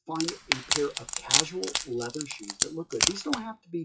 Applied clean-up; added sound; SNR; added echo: classical method WPE with log-MMSE.